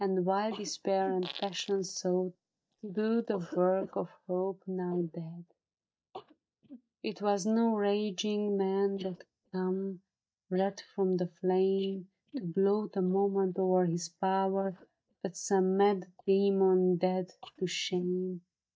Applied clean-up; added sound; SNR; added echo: neural mask model DeepFilterNet 3.